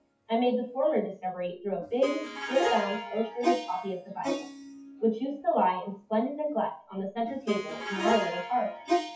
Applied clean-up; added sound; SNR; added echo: classical method WPE with log-MMSE.